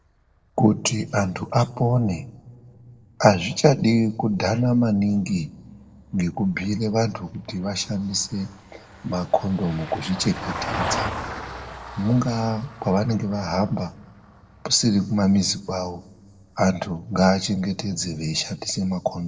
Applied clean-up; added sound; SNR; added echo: neural separator model SepFormer DNS4.